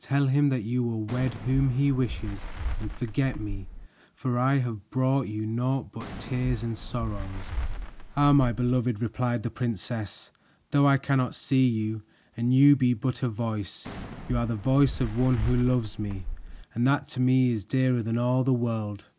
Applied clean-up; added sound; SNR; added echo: none; Fireworks; 8 dB; none.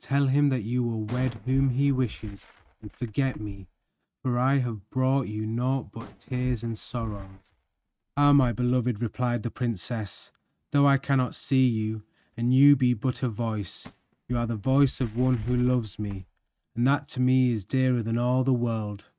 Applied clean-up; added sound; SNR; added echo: neural mask model RNNoise.